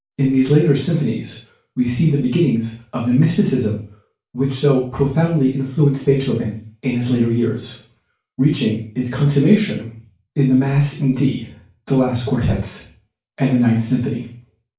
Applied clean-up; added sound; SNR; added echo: none; none; none; reverberation time 0.4 s.